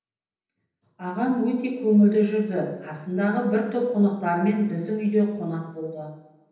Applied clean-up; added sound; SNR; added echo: none; none; none; reverberation time 0.9 s.